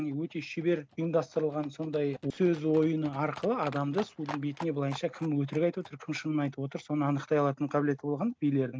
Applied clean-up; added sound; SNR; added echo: none; Livestock, farm animals, working animals; 19 dB; none.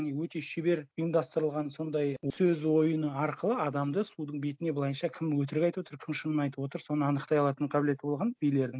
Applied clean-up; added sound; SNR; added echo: none; none; none; none.